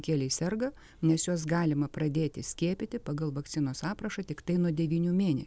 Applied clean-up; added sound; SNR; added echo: none; none; none; none.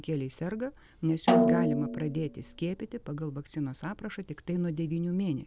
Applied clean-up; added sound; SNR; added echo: none; Snare drum; -3 dB; none.